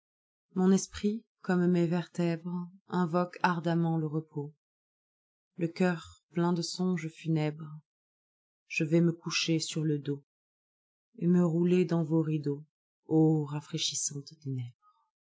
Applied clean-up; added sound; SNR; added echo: none; none; none; none.